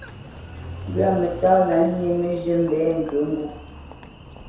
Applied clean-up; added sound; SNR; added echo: none; Engine; 14 dB; reverberation time 0.7 s.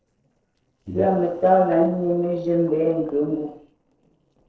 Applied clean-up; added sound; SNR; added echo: neural separator model SepFormer DNS4.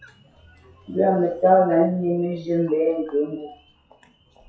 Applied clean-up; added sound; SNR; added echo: classical method WPE with log-MMSE.